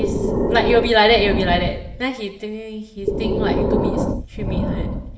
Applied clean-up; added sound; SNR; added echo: none; Breathing; 0 dB; reverberation time 0.8 s.